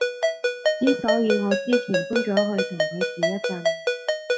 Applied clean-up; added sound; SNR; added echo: classical method log-MMSE.